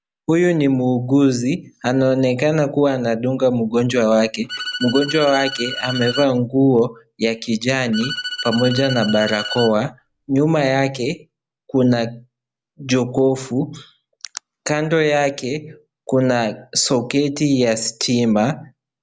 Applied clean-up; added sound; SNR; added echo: none; Bowed string instrument; 10 dB; none.